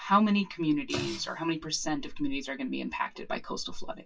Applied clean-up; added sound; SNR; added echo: classical method WPE with log-MMSE.